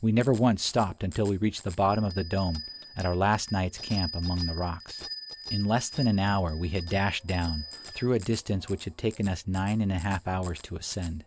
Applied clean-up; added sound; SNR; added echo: none; Bicycle bell; 15 dB; none.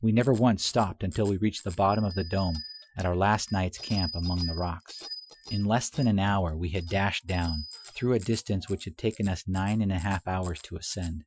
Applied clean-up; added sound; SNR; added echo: classical method Wiener filter.